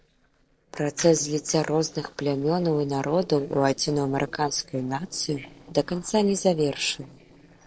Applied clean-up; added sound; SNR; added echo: neural separator model SepFormer DNS4.